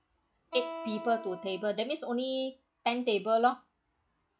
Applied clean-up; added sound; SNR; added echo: classical method log-MMSE.